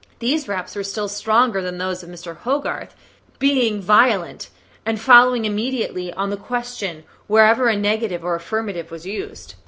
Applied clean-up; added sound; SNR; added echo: none; none; none; none.